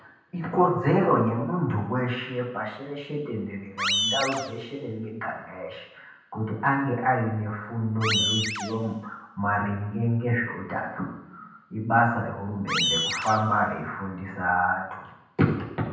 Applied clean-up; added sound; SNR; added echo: none; Animal; 3 dB; reverberation time 0.9 s.